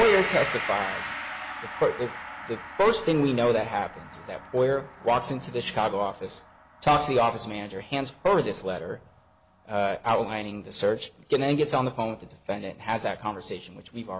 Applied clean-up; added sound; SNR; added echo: none; Gong; 12 dB; none.